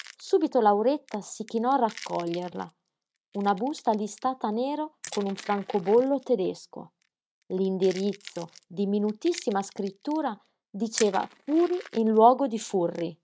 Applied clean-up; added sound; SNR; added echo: neural mask model RNNoise.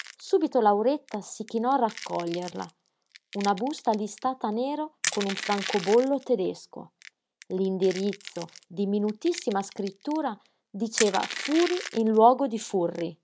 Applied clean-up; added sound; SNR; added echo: none; Crushing; 13 dB; none.